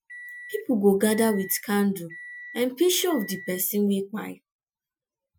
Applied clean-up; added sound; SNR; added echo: classical method Wiener filter.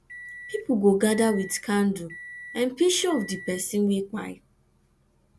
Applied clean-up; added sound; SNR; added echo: none; Microwave oven; 17 dB; none.